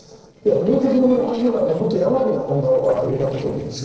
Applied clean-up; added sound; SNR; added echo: neural separator model SepFormer DNS4.